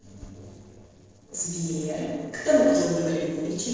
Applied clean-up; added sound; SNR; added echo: neural separator model SepFormer DNS4.